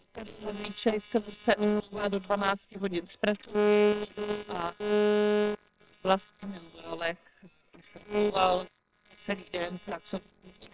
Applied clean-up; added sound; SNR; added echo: neural separator model SepFormer WHAMR!.